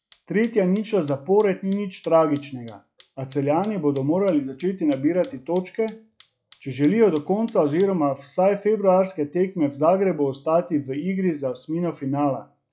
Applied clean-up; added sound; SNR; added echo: classical method log-MMSE.